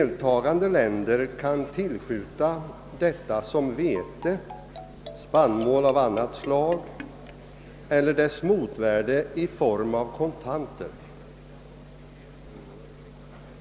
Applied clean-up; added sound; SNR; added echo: none; Marimba, xylophone; 18 dB; none.